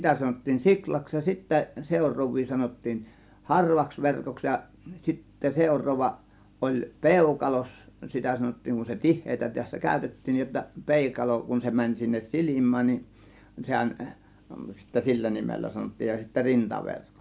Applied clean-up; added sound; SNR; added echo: none; none; none; none.